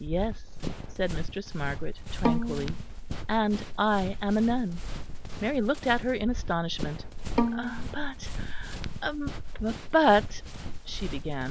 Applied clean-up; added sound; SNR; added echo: none; Bowed string instrument + Run; 2 dB; none.